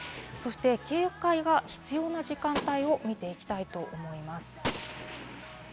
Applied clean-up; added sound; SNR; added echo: none; Gunshot, gunfire; 11 dB; none.